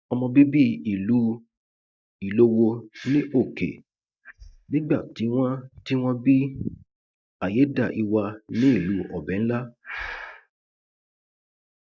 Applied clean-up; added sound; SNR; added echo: neural mask model DeepFilterNet 3.